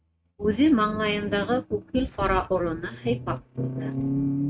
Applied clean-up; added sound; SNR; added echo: neural mask model RNNoise.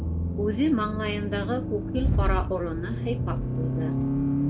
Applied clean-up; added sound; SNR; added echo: none; Accelerating, revving, vroom; -3 dB; none.